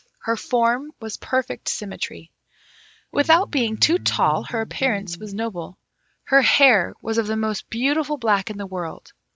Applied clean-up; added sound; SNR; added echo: none; Electric guitar; 16 dB; none.